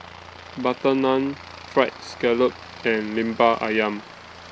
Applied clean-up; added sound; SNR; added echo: none; Aircraft; 17 dB; none.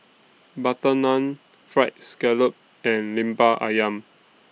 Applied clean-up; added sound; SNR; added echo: none; none; none; none.